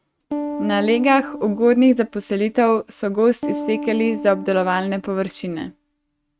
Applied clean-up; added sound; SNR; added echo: neural mask model RNNoise.